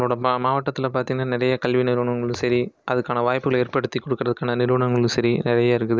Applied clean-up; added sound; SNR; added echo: none; none; none; none.